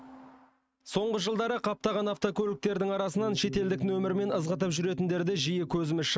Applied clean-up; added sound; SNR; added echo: neural mask model RNNoise.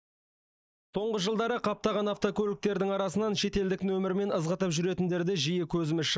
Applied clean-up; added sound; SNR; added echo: neural mask model DeepFilterNet 3.